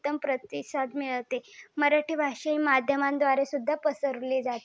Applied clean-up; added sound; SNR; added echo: none; none; none; none.